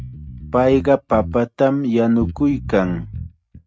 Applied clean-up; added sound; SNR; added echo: neural mask model RNNoise.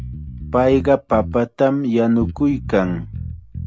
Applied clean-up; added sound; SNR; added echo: none; Bass guitar; 11 dB; none.